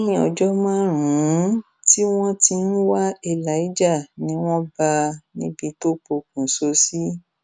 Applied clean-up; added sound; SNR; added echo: none; none; none; none.